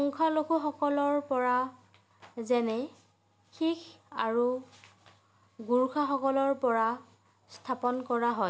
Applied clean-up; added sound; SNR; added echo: none; none; none; none.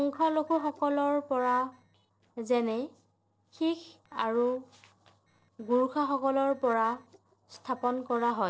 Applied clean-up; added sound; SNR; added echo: neural separator model SepFormer DNS4.